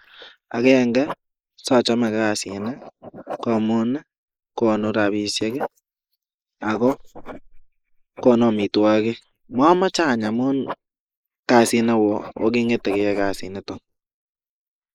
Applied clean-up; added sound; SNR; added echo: neural mask model Resemble Enhance denoiser.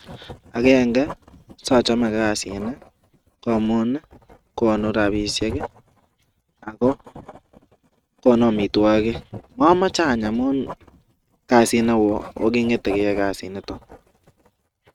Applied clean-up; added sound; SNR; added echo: neural mask model RNNoise.